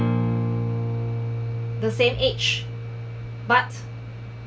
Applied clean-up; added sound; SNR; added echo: none; Acoustic guitar; -1 dB; none.